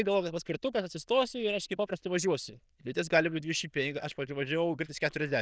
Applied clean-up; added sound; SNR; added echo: neural diffusion model UNIVERSE++.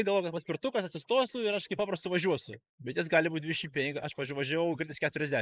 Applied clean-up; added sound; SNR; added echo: neural mask model Resemble Enhance denoiser.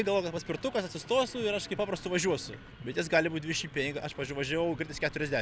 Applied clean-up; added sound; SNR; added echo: none; none; none; none.